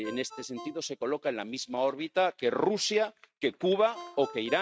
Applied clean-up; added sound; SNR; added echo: neural mask model RNNoise.